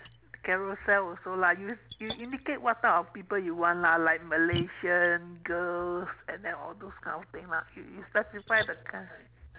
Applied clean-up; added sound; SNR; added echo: none; Splash, splatter; 16 dB; none.